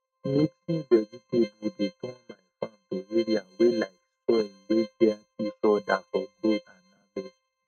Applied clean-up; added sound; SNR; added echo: neural mask model RNNoise.